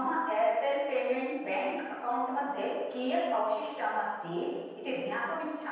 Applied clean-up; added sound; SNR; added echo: none; none; none; reverberation time 1.2 s.